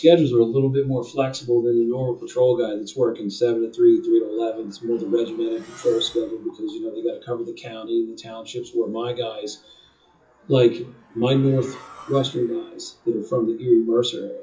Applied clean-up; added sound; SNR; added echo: classical method WPE with log-MMSE.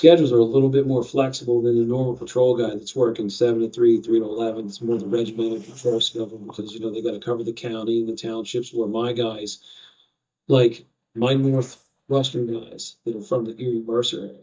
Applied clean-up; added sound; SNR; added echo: neural mask model DeepFilterNet 3.